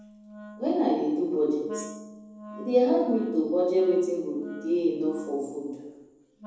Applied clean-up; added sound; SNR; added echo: none; Wind instrument, woodwind instrument; 18 dB; reverberation time 1.1 s.